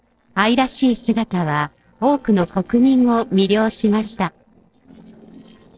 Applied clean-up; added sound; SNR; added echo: neural separator model SepFormer DNS4.